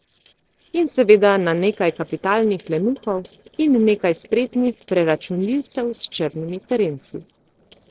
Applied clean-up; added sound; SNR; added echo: neural separator model SepFormer DNS4.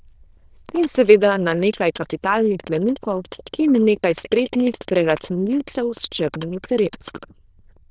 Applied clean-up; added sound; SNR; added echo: neural diffusion model UNIVERSE++.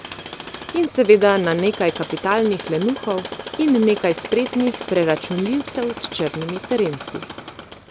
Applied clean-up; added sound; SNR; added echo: none; Tools; 12 dB; none.